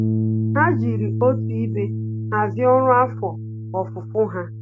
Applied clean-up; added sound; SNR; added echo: none; Bass guitar; 2 dB; none.